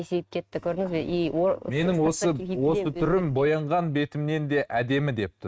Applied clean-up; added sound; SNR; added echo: neural mask model RNNoise.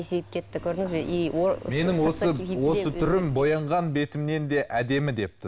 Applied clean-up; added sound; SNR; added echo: none; Boiling; 16 dB; none.